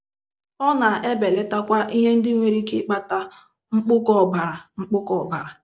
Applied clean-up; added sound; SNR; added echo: none; none; none; none.